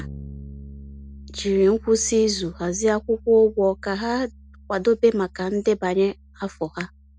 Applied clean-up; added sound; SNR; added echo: none; Bass guitar; 19 dB; none.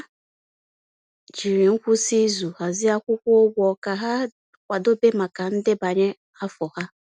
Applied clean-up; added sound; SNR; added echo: none; none; none; none.